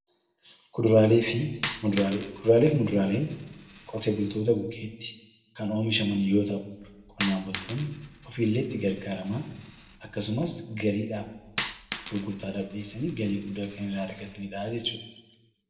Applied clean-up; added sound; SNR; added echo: none; Coin (dropping); 14 dB; reverberation time 0.9 s.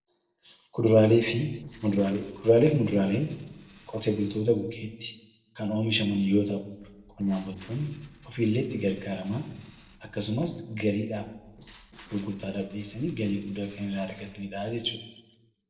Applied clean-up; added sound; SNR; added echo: neural separator model SepFormer DNS4.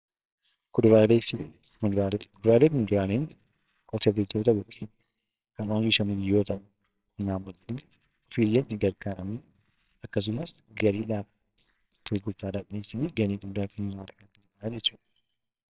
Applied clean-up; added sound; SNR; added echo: neural separator model SepFormer WHAMR!.